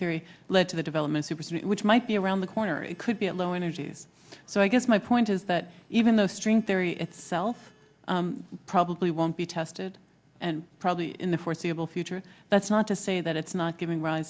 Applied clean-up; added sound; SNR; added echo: none; none; none; none.